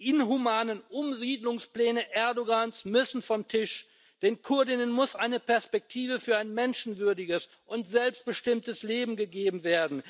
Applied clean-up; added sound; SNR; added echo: none; none; none; none.